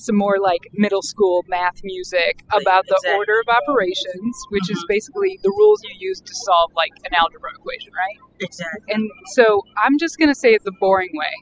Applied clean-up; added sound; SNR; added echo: classical method spectral subtraction.